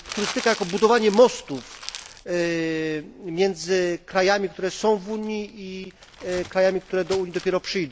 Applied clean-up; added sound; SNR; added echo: none; Crumpling, crinkling; 17 dB; none.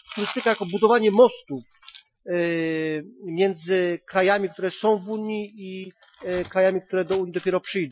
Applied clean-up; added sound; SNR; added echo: classical method Wiener filter.